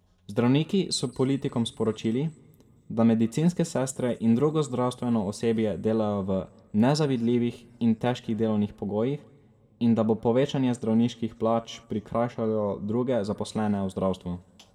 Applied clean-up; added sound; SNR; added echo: none; none; none; reverberation time 1.4 s.